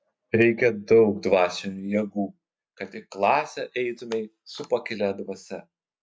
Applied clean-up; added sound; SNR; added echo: none; none; none; none.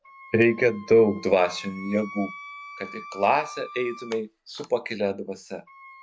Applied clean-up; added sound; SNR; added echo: none; Wind instrument, woodwind instrument; 18 dB; none.